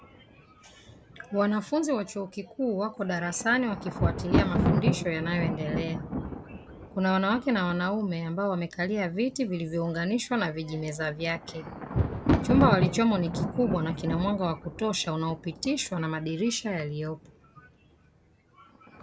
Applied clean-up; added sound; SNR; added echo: none; Thunder; 3 dB; none.